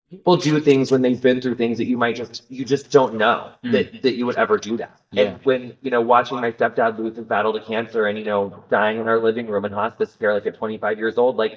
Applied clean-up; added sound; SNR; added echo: neural mask model DeepFilterNet 3.